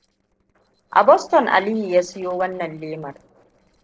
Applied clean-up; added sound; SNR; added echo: neural separator model SepFormer DNS4.